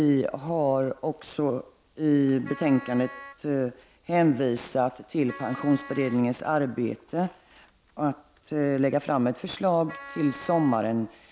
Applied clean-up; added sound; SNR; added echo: none; Wind instrument, woodwind instrument; 16 dB; none.